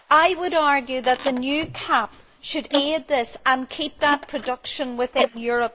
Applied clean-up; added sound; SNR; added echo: neural mask model Resemble Enhance denoiser.